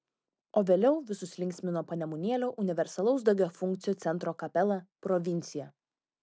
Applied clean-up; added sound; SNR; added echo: none; none; none; none.